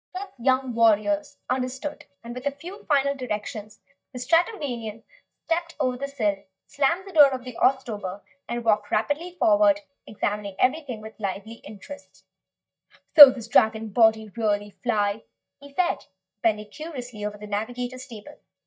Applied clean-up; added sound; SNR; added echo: neural mask model DeepFilterNet 3.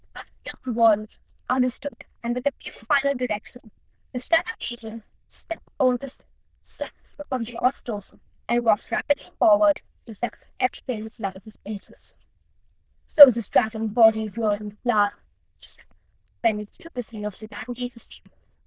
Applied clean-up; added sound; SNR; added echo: neural diffusion model UNIVERSE++.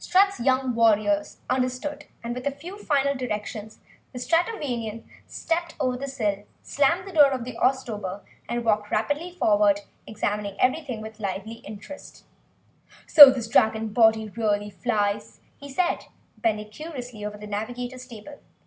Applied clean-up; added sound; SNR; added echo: none; none; none; none.